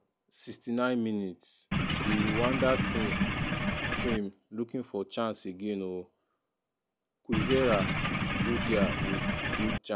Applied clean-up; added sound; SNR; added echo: none; Engine / Boat, Water vehicle; -3 dB; none.